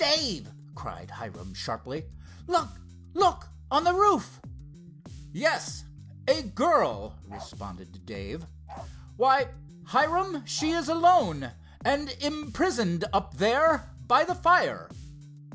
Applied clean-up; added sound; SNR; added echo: none; Bass guitar + Bark; 16 dB; none.